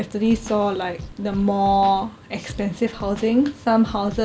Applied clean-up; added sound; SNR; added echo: none; Scratching (performance technique); 17 dB; none.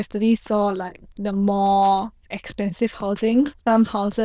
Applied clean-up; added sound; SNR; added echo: neural diffusion model UNIVERSE++.